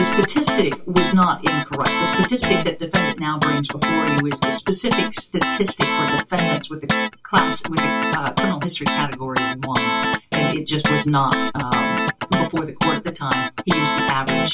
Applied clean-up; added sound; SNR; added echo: none; Guitar; 0 dB; reverberation time 0.2 s.